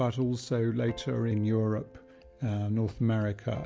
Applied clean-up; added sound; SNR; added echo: none; none; none; none.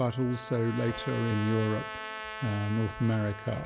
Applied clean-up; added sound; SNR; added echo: none; Trumpet; 11 dB; none.